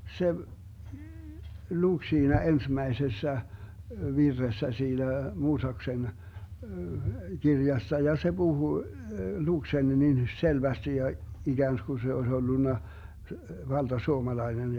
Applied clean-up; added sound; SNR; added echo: none; none; none; none.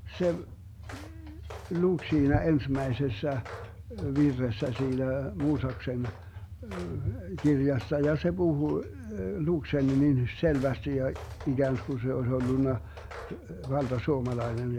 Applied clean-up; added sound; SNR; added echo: none; Walk, footsteps; 20 dB; none.